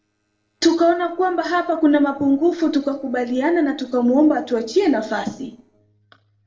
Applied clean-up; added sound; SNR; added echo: neural separator model SepFormer DNS4.